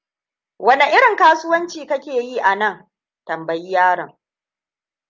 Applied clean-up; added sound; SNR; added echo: none; none; none; none.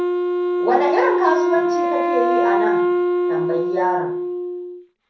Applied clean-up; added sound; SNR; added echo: none; Wind instrument, woodwind instrument; -4 dB; reverberation time 0.6 s.